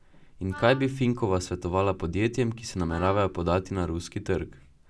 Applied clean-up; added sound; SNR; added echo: none; Wind instrument, woodwind instrument; 17 dB; none.